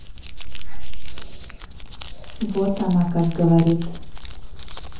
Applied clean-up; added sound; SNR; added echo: none; Crumpling, crinkling; 16 dB; reverberation time 0.6 s.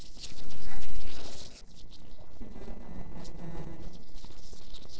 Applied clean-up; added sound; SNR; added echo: neural separator model SepFormer DNS4.